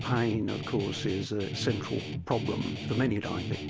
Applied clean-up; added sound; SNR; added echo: none; Guitar; 5 dB; none.